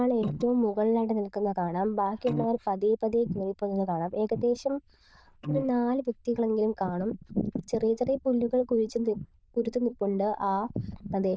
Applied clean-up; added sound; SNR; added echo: neural diffusion model UNIVERSE++.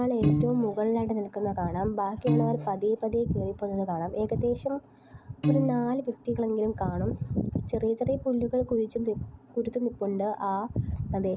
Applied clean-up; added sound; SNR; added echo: none; Piano; 1 dB; none.